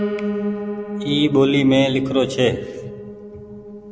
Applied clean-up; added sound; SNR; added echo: none; Piano; 7 dB; none.